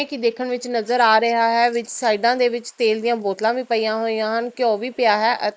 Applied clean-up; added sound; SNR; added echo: neural mask model Resemble Enhance denoiser.